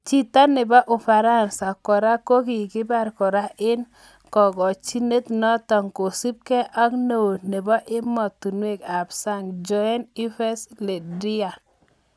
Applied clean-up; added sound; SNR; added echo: none; none; none; none.